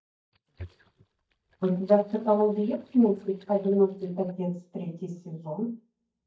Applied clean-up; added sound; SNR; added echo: neural mask model DeepFilterNet 3.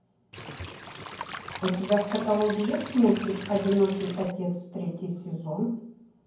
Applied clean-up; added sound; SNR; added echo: none; Cricket / Water; 10 dB; reverberation time 0.9 s.